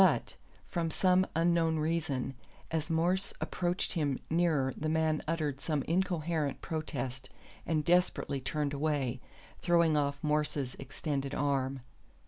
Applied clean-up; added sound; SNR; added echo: none; none; none; none.